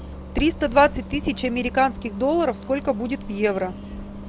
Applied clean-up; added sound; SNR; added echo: none; Bus; 12 dB; none.